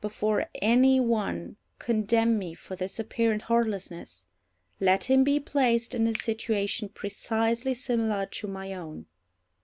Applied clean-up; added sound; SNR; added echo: none; Finger snapping; 20 dB; none.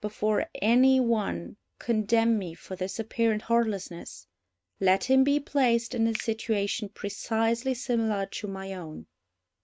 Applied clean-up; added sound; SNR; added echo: neural mask model RNNoise.